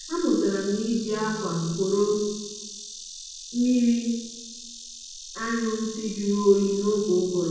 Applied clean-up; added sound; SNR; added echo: none; Insect; 14 dB; reverberation time 1.1 s.